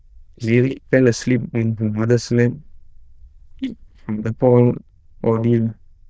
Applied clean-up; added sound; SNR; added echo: neural diffusion model UNIVERSE++.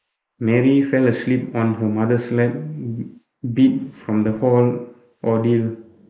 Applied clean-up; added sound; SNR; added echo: neural mask model Resemble Enhance denoiser.